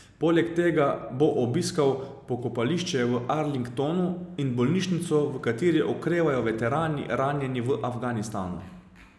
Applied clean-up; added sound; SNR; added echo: none; none; none; none.